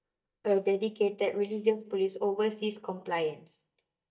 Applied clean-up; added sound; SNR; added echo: neural mask model DeepFilterNet 3.